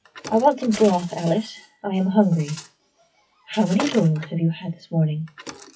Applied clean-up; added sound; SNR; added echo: classical method WPE with log-MMSE.